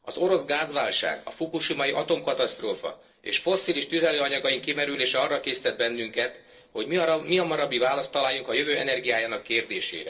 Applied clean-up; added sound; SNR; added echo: neural separator model SepFormer DNS4.